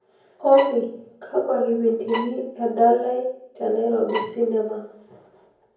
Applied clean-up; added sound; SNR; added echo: none; Bowed string instrument; 10 dB; reverberation time 0.9 s.